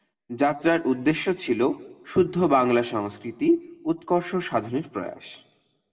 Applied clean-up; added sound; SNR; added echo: none; none; none; reverberation time 0.9 s.